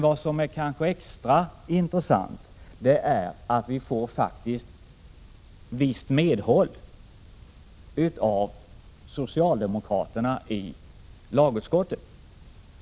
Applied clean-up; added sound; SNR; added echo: none; none; none; none.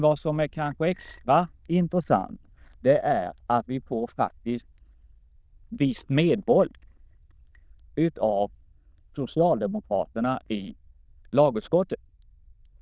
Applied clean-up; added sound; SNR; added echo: neural diffusion model UNIVERSE++.